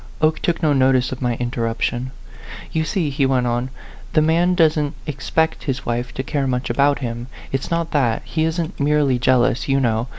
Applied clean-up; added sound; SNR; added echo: none; none; none; none.